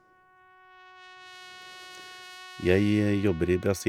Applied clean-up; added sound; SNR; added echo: none; Trumpet; 19 dB; none.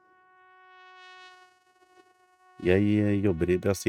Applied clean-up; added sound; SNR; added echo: neural mask model RNNoise.